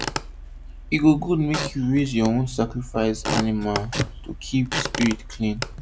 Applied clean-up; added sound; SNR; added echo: none; Squeak / Wood; 7 dB; none.